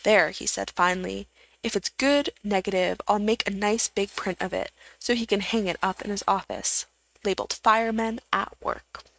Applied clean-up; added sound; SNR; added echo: neural mask model RNNoise.